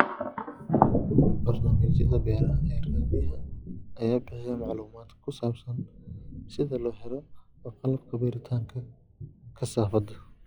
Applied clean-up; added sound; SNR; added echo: classical method log-MMSE.